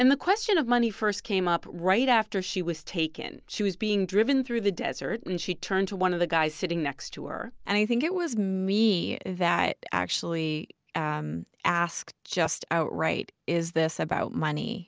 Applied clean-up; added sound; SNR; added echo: none; none; none; none.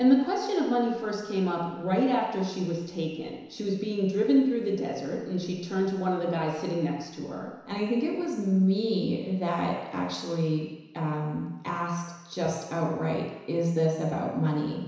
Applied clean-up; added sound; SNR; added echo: none; none; none; reverberation time 1.0 s.